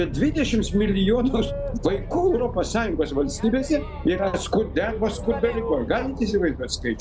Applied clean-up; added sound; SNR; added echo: none; Boat, Water vehicle; 8 dB; none.